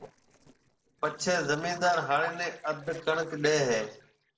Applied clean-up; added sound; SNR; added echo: neural separator model SepFormer DNS4.